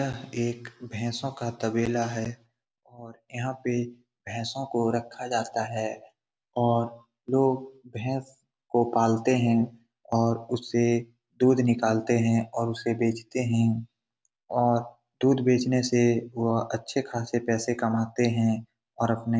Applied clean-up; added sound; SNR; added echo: none; none; none; none.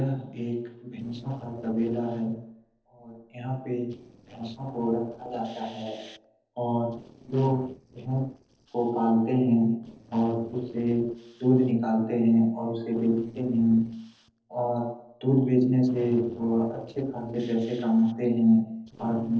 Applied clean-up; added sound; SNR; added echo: neural separator model SepFormer DNS4.